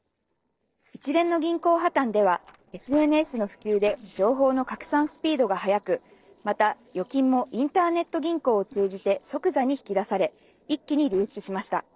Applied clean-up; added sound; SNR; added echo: neural separator model SepFormer DNS4.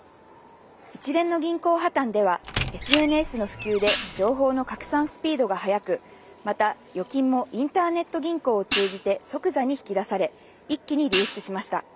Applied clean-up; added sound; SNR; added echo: none; Squeak + Hi-hat; 6 dB; none.